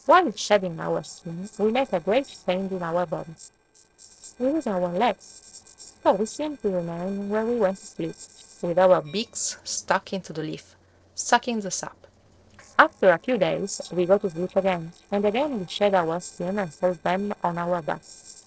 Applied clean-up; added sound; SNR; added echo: neural separator model SepFormer DNS4.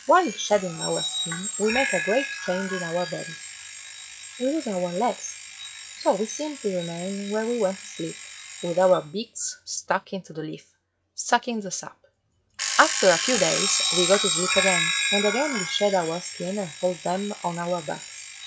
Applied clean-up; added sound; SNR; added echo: classical method log-MMSE.